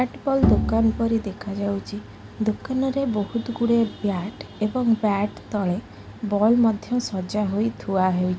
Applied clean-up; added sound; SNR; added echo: none; Bowed string instrument; 2 dB; none.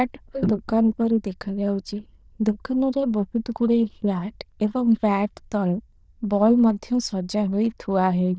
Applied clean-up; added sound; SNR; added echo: neural diffusion model UNIVERSE++.